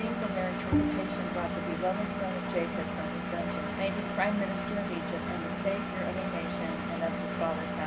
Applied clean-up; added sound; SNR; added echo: none; Bowed string instrument + Engine; -3 dB; none.